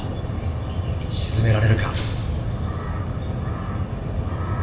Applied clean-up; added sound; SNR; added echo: none; Shatter; 16 dB; reverberation time 2.5 s.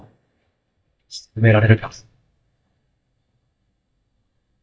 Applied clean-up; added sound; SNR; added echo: neural mask model DeepFilterNet 3.